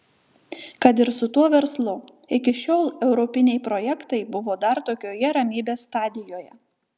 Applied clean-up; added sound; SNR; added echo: none; none; none; none.